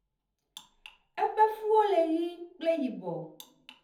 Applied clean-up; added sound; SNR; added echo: none; none; none; reverberation time 0.7 s.